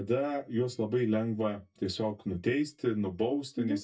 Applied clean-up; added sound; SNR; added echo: neural mask model DeepFilterNet 3.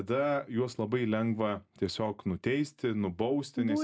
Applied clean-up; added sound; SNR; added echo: none; none; none; none.